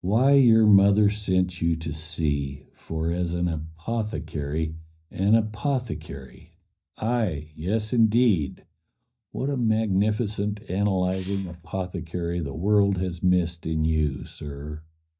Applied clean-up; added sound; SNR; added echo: neural mask model DeepFilterNet 3.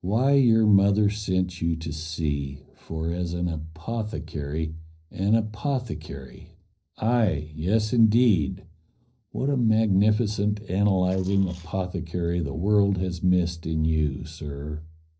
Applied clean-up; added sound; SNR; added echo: neural separator model SepFormer DNS4.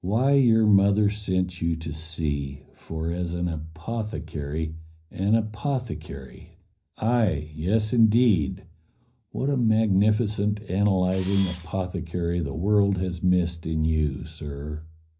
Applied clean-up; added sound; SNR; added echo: none; Camera; 16 dB; reverberation time 0.5 s.